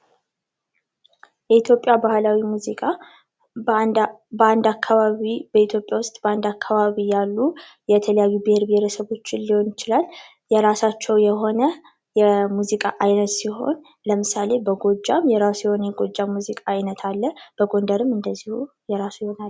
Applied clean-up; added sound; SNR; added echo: none; none; none; none.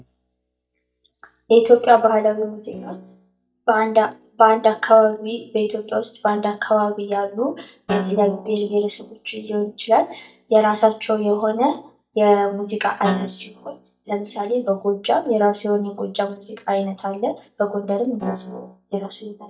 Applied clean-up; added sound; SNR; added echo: neural mask model DeepFilterNet 3.